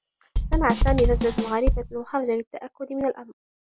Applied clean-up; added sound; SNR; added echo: none; Drum / Drum kit; -4 dB; none.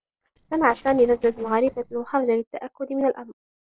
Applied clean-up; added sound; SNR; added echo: neural separator model SepFormer DNS4.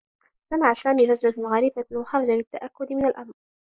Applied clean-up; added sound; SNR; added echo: neural mask model Resemble Enhance denoiser.